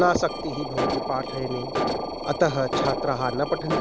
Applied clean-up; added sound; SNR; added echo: none; Alarm; 2 dB; none.